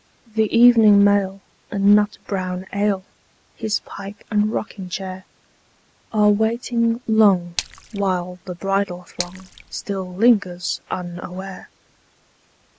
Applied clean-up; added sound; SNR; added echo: neural mask model Resemble Enhance denoiser.